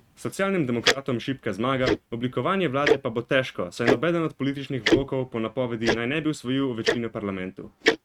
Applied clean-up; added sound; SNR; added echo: neural mask model RNNoise.